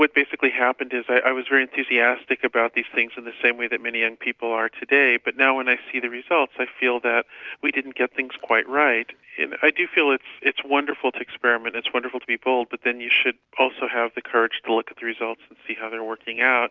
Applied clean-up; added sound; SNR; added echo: none; none; none; none.